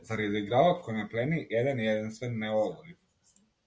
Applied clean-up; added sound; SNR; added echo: none; none; none; none.